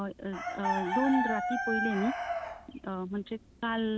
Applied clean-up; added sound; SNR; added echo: none; Chicken, rooster; 2 dB; none.